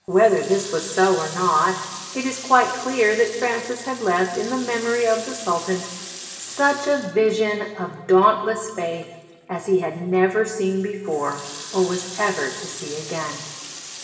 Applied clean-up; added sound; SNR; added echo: none; Water tap, faucet; 15 dB; reverberation time 1.4 s.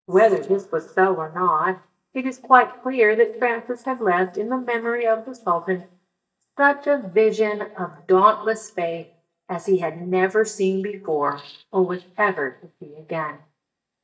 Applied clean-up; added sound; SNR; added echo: neural mask model DeepFilterNet 3.